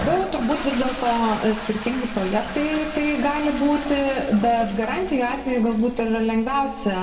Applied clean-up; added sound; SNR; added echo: none; Toilet flush; 11 dB; reverberation time 1.6 s.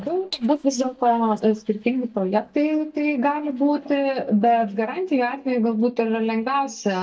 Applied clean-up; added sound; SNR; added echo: neural mask model DeepFilterNet 3.